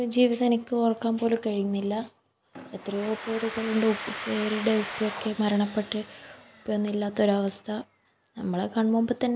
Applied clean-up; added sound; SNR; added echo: none; Domestic sounds, home sounds; 15 dB; none.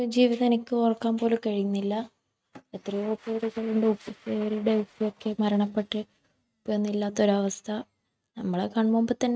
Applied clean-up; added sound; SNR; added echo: neural mask model RNNoise.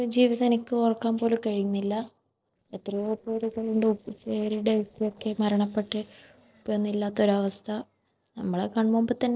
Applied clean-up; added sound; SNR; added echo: neural separator model SepFormer DNS4.